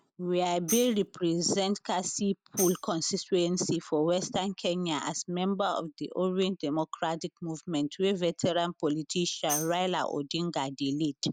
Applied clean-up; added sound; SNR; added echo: none; Tambourine; 10 dB; none.